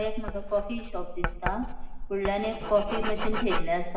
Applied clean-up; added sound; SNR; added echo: none; Writing; -1 dB; reverberation time 2.6 s.